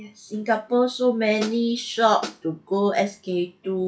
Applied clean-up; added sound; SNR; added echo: classical method log-MMSE.